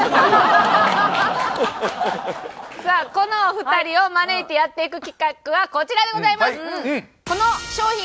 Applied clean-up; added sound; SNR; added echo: none; none; none; none.